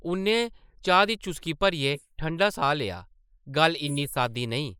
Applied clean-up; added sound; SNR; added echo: neural mask model Resemble Enhance denoiser.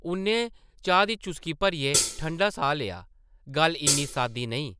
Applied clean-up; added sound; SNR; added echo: none; Hi-hat; -2 dB; none.